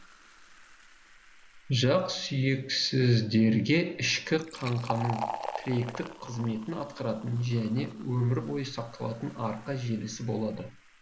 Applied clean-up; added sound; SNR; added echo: none; Fill (with liquid); 14 dB; none.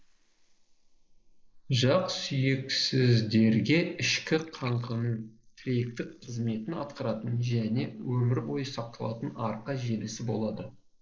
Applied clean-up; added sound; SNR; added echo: neural mask model Resemble Enhance denoiser.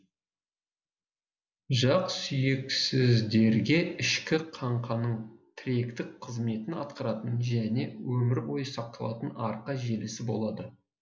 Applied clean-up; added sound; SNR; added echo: none; none; none; none.